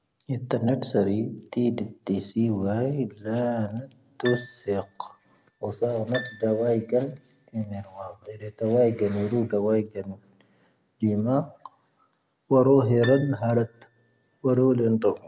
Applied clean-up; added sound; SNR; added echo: none; Piano; 17 dB; none.